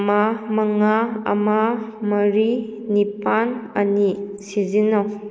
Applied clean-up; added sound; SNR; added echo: neural mask model Resemble Enhance denoiser.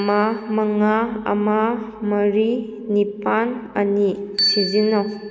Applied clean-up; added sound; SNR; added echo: none; Bicycle bell; 11 dB; none.